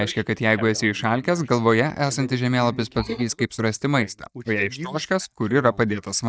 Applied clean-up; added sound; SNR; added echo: neural mask model DeepFilterNet 3.